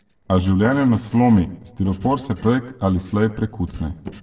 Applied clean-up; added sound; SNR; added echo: neural separator model SepFormer DNS4.